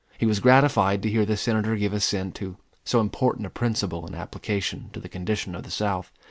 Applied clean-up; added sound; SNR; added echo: none; none; none; none.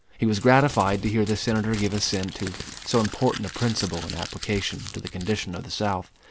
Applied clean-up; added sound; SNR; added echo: none; Crumpling, crinkling; 13 dB; none.